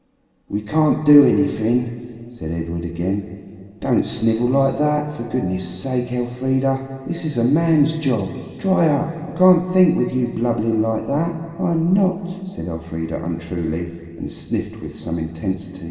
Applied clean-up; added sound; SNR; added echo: none; none; none; reverberation time 2.1 s.